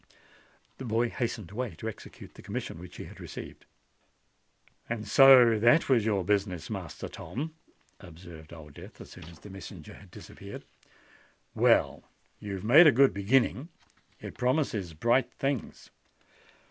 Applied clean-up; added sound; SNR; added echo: none; none; none; none.